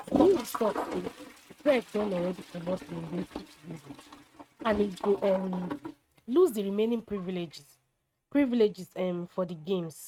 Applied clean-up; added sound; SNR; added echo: neural mask model RNNoise.